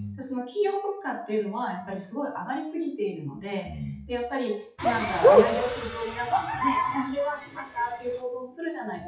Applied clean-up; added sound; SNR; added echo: classical method WPE with log-MMSE.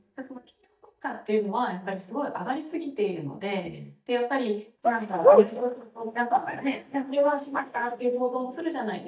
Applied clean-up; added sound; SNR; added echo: neural mask model DeepFilterNet 3.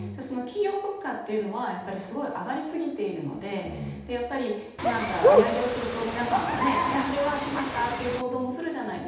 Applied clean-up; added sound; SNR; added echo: none; Bird; -4 dB; reverberation time 0.8 s.